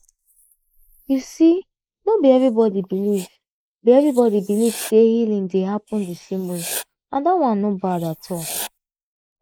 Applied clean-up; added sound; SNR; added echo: neural mask model Resemble Enhance denoiser.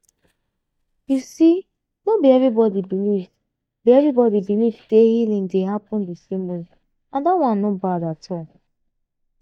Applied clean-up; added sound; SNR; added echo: neural mask model DeepFilterNet 3.